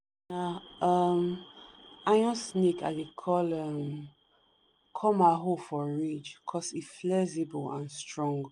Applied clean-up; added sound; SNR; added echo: none; none; none; none.